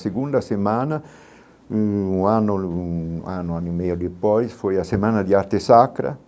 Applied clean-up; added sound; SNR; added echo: none; none; none; none.